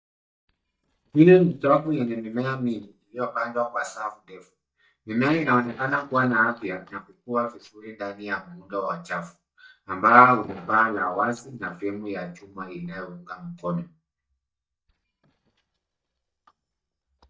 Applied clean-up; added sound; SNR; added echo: neural mask model DeepFilterNet 3.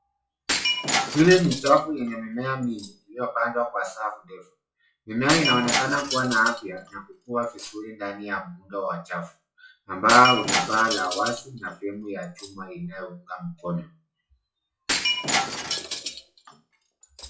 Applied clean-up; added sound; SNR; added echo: classical method WPE with log-MMSE.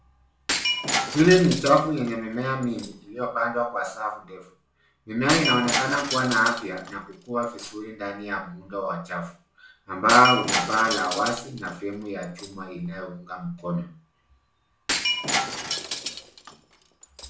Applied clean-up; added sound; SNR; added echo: none; Shatter; 6 dB; reverberation time 0.4 s.